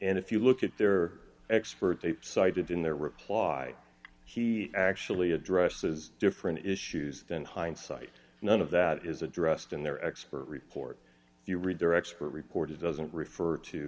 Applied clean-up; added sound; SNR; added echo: none; none; none; none.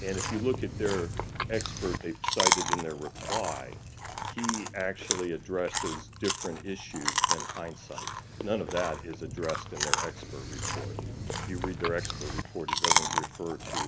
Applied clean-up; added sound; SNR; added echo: none; Chewing, mastication; -2 dB; none.